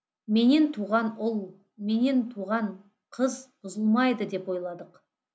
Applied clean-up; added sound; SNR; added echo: none; none; none; none.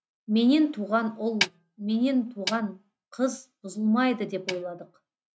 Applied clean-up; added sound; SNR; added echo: neural mask model RNNoise.